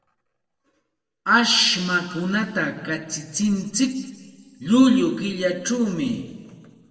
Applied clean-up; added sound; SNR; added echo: none; none; none; reverberation time 1.4 s.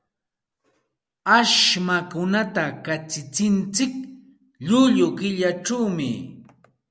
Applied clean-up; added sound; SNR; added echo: none; none; none; none.